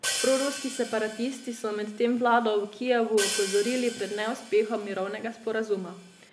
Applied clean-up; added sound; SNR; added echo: none; Hi-hat; 7 dB; none.